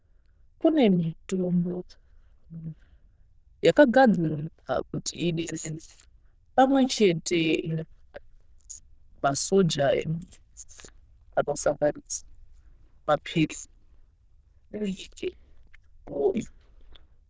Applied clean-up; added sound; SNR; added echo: neural diffusion model UNIVERSE++.